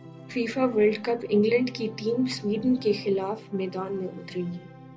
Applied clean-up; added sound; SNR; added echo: none; Organ; 17 dB; none.